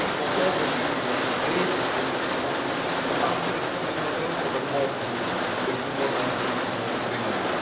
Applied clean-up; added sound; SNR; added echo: none; Rain; -5 dB; reverberation time 0.8 s.